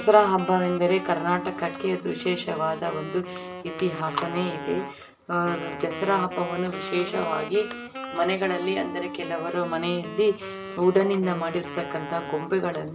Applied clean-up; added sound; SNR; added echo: none; Wind instrument, woodwind instrument; 10 dB; none.